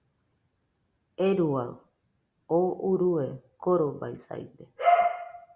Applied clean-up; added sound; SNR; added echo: none; none; none; none.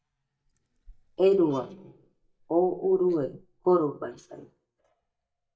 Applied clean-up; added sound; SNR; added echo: neural mask model DeepFilterNet 3.